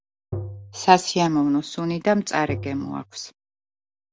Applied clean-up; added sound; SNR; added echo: none; Tap; 10 dB; none.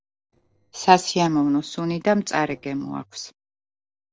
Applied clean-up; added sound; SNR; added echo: neural separator model SepFormer DNS4.